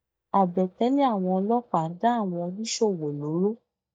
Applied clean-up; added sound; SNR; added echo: neural mask model DeepFilterNet 3.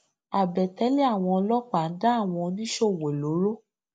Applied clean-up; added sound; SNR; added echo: none; none; none; none.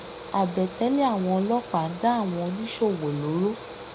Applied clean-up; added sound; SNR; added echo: none; Mechanical fan; 13 dB; none.